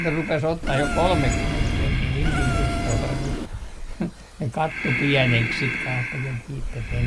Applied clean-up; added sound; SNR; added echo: none; Breathing + Insect; 0 dB; none.